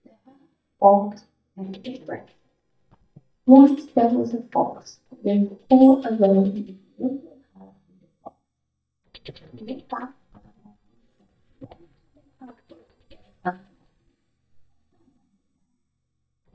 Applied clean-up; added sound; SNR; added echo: neural mask model DeepFilterNet 3.